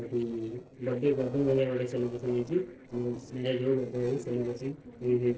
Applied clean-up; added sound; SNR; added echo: neural separator model SepFormer DNS4.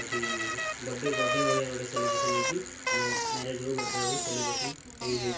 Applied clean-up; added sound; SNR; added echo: none; Bicycle; -3 dB; reverberation time 0.3 s.